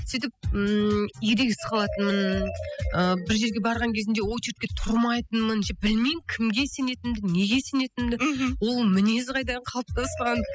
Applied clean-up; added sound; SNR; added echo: classical method spectral subtraction.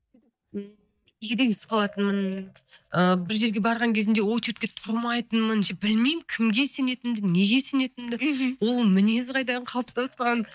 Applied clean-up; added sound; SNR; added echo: neural mask model DeepFilterNet 3.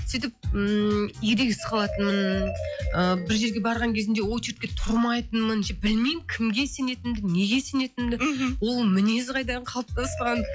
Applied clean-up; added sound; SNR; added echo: classical method log-MMSE.